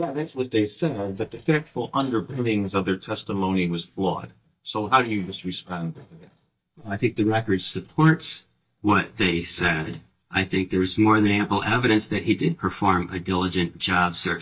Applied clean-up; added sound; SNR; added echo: neural mask model DeepFilterNet 3.